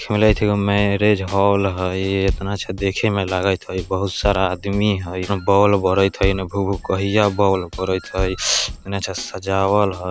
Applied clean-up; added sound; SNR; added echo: none; Drum kit; 13 dB; none.